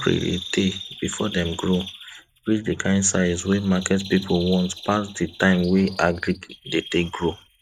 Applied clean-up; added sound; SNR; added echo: neural mask model RNNoise.